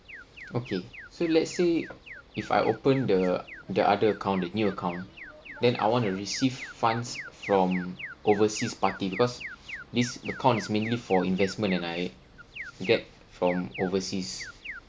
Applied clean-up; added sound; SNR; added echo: none; Alarm; 15 dB; none.